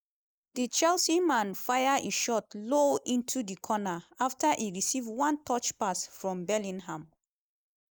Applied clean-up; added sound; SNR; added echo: neural mask model Resemble Enhance denoiser.